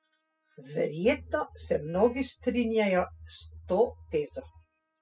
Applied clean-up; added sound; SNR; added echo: classical method spectral subtraction.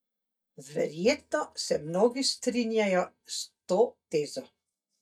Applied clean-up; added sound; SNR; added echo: neural mask model DeepFilterNet 3.